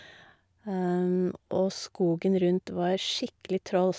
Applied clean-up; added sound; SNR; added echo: none; none; none; none.